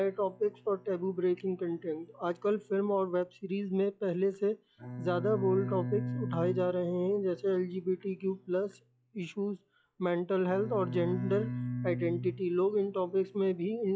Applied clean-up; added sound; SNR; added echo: classical method log-MMSE.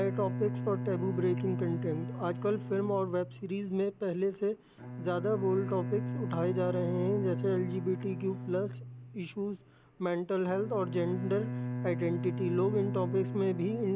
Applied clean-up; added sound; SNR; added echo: none; Bowed string instrument; 5 dB; none.